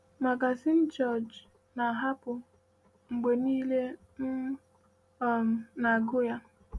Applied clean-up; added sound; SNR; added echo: none; none; none; none.